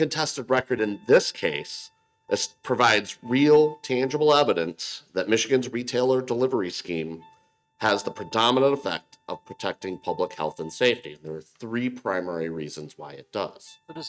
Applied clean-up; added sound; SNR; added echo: neural mask model RNNoise.